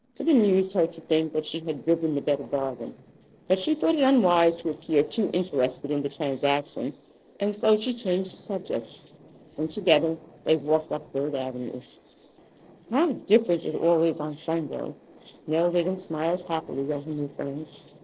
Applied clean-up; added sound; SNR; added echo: neural separator model SepFormer DNS4.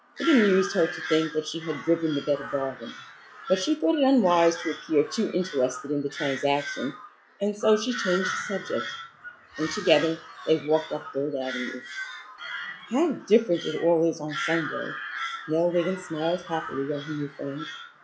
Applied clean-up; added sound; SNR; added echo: classical method log-MMSE.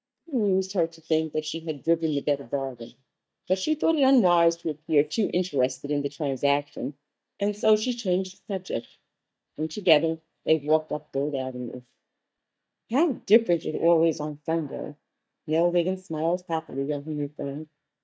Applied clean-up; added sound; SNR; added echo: neural mask model DeepFilterNet 3.